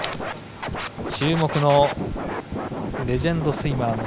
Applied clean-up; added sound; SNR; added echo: none; Scratching (performance technique); 6 dB; none.